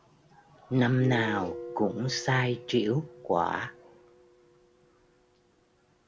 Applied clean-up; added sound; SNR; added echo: none; Guitar; 13 dB; none.